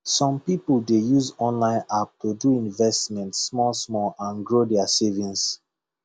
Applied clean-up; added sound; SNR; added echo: none; none; none; none.